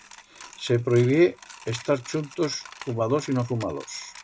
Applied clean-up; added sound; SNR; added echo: none; Coin (dropping); 20 dB; none.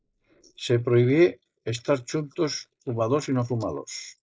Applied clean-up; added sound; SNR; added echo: neural mask model Resemble Enhance denoiser.